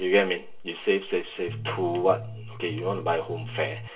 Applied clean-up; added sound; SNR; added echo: none; Bass guitar; 10 dB; reverberation time 0.2 s.